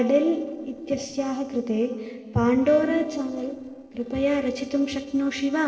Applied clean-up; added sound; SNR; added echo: neural separator model SepFormer DNS4.